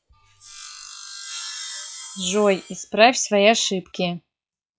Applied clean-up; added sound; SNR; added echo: classical method log-MMSE.